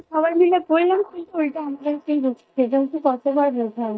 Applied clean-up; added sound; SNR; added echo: neural mask model DeepFilterNet 3.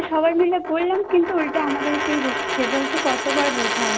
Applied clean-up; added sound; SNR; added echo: none; Coin (dropping); 3 dB; none.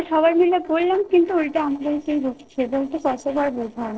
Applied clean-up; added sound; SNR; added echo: neural separator model SepFormer DNS4.